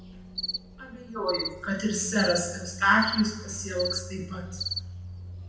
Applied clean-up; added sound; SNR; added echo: none; Cricket; 7 dB; reverberation time 0.8 s.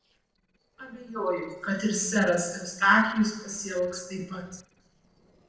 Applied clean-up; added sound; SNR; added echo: neural separator model SepFormer DNS4.